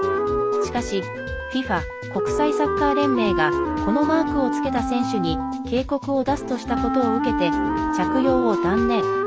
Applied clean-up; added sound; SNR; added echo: none; Wind instrument, woodwind instrument; 0 dB; none.